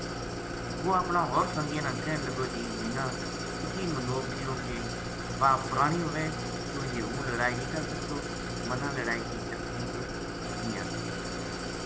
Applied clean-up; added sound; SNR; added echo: none; Idling; 1 dB; none.